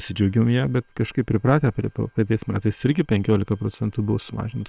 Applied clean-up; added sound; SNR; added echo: neural separator model SepFormer WHAM!.